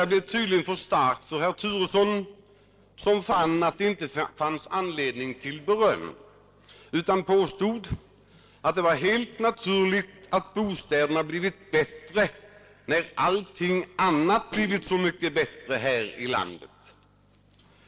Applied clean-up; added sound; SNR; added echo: neural separator model SepFormer DNS4.